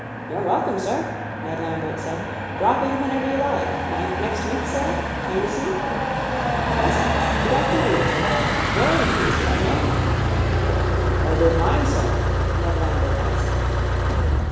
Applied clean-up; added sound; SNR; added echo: none; Motor vehicle (road); -4 dB; reverberation time 1.0 s.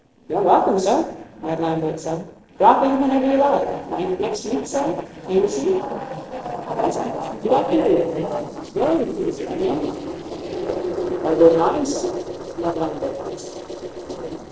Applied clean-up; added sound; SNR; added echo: neural separator model SepFormer DNS4.